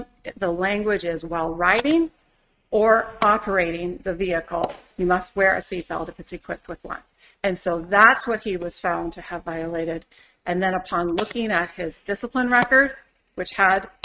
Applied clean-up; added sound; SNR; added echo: neural mask model RNNoise.